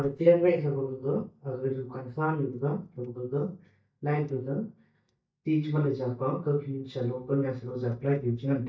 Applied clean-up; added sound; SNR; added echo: neural mask model DeepFilterNet 3.